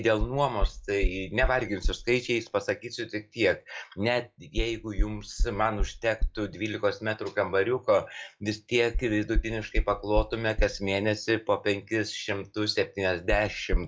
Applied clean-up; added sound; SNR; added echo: classical method log-MMSE.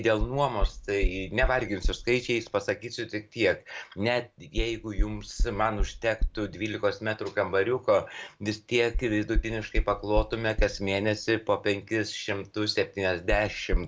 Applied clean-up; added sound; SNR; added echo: none; Knock; 4 dB; none.